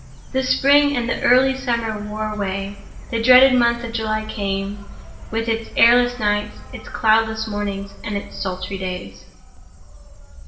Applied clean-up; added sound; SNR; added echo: none; Insect; 14 dB; reverberation time 0.7 s.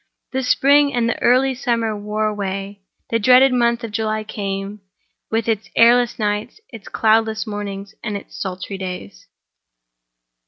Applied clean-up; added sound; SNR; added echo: none; none; none; none.